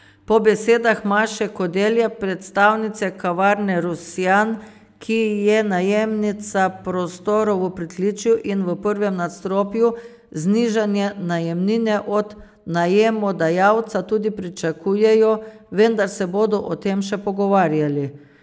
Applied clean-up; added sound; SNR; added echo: none; none; none; none.